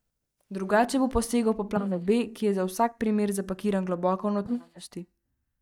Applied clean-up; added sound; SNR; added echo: neural mask model DeepFilterNet 3.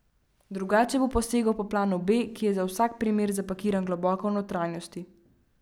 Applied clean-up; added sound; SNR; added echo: none; none; none; none.